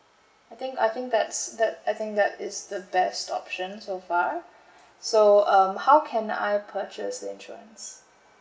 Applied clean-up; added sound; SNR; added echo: none; none; none; none.